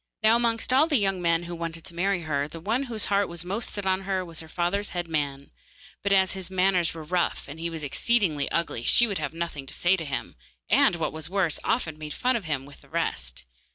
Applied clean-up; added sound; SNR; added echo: none; none; none; none.